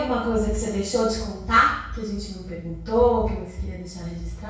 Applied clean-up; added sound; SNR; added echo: none; none; none; reverberation time 0.6 s.